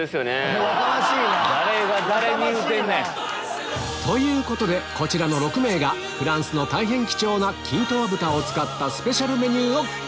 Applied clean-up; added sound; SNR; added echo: none; none; none; none.